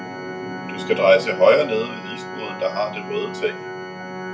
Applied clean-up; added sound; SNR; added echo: none; Organ; 10 dB; reverberation time 0.3 s.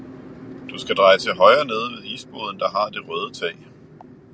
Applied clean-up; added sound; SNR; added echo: none; none; none; none.